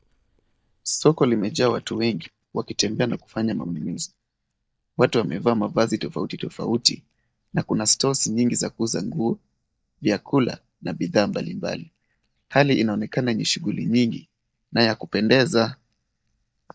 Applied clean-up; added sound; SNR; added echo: neural mask model DeepFilterNet 3.